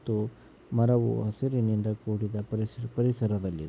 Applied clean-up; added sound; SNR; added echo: none; none; none; none.